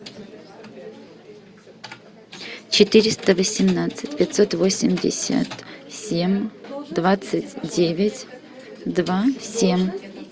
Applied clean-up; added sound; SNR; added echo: none; none; none; none.